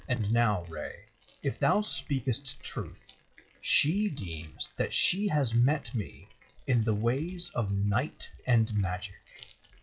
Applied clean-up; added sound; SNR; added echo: classical method WPE with log-MMSE.